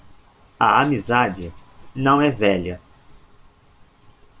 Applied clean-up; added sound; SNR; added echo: none; Rattle (instrument); 19 dB; none.